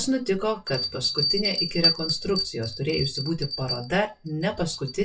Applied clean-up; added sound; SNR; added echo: classical method WPE with log-MMSE.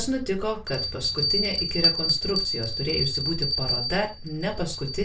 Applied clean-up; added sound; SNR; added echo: none; Bell; 0 dB; reverberation time 0.2 s.